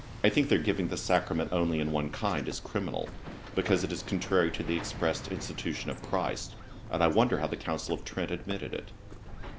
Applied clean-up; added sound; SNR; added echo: none; Bird + Hammer; 12 dB; none.